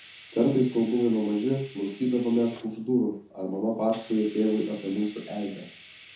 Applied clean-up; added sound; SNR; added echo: none; Hiss; 16 dB; reverberation time 0.6 s.